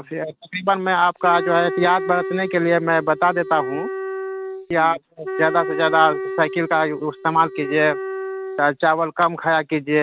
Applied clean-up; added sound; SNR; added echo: neural mask model RNNoise.